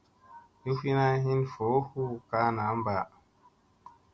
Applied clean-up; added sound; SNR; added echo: none; none; none; none.